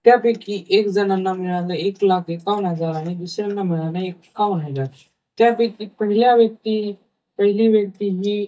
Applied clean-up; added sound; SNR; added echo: neural mask model DeepFilterNet 3.